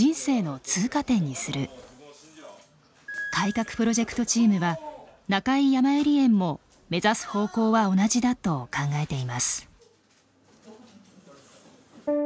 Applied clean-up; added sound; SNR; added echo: none; Piano; 15 dB; none.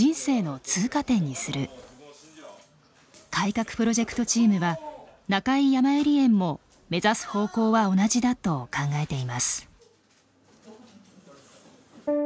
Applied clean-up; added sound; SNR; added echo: none; none; none; none.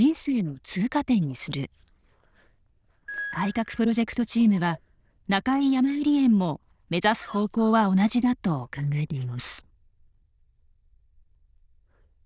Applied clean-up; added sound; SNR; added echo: neural diffusion model UNIVERSE++.